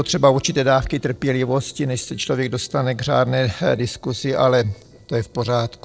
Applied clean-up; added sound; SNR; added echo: neural separator model SepFormer DNS4.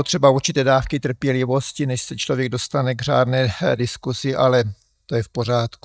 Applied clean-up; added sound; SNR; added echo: neural mask model DeepFilterNet 3.